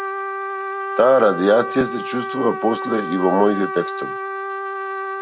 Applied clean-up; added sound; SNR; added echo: none; Trumpet; 6 dB; none.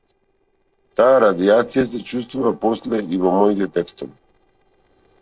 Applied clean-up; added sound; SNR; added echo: neural separator model SepFormer DNS4.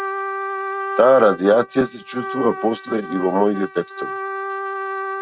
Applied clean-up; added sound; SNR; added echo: neural mask model RNNoise.